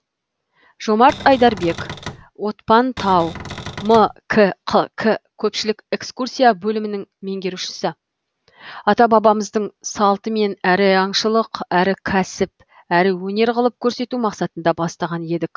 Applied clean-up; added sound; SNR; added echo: none; Cupboard open or close; 13 dB; none.